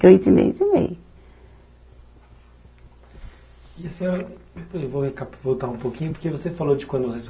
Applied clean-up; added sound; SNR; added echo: none; none; none; none.